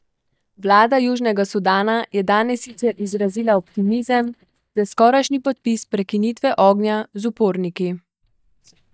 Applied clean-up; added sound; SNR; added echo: neural mask model DeepFilterNet 3.